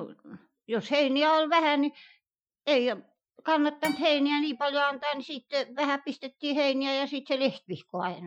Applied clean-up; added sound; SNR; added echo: classical method Wiener filter.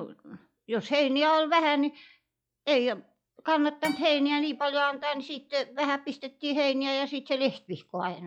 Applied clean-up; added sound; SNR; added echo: classical method log-MMSE.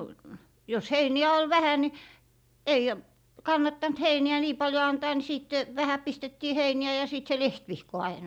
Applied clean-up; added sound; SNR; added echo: none; none; none; none.